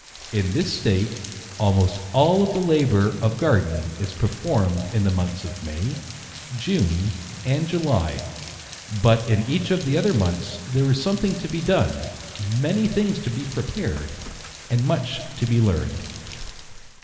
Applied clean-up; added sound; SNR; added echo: none; Rain; 16 dB; reverberation time 2.1 s.